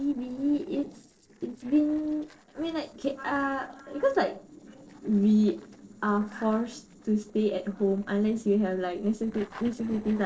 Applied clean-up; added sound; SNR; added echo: neural separator model SepFormer DNS4.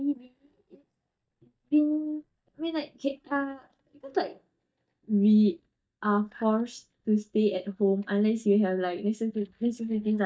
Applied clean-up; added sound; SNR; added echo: neural mask model DeepFilterNet 3.